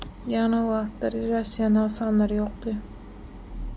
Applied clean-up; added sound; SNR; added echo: none; Idling; 13 dB; none.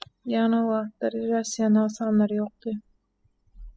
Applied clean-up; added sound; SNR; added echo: classical method spectral subtraction.